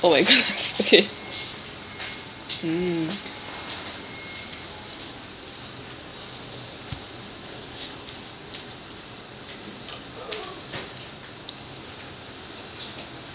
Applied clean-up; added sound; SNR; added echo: none; none; none; none.